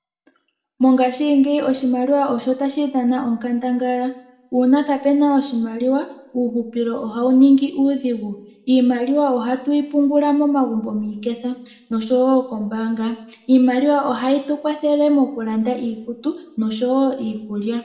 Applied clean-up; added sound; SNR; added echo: none; none; none; reverberation time 0.6 s.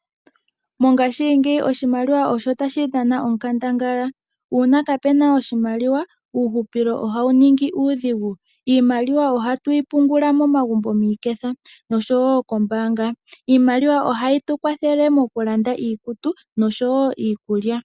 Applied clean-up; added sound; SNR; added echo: none; none; none; none.